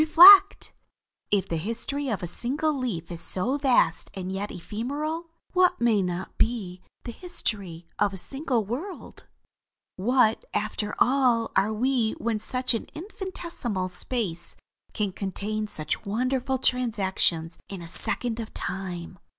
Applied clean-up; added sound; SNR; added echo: none; none; none; none.